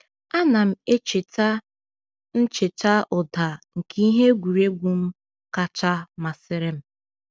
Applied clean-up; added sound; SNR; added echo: none; none; none; none.